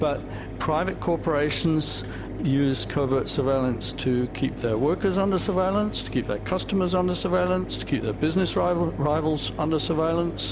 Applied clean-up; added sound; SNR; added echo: none; Mechanisms; 9 dB; none.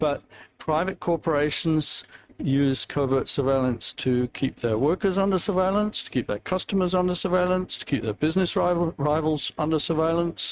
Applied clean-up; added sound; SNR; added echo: neural mask model RNNoise.